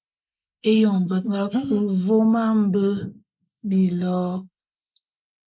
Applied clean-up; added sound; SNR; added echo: neural mask model Resemble Enhance denoiser.